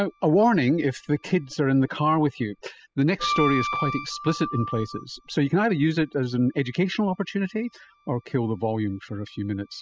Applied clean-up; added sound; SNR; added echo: classical method spectral subtraction.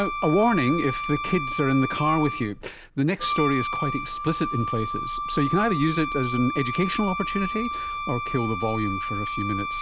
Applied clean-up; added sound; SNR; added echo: none; Wind instrument, woodwind instrument; 4 dB; none.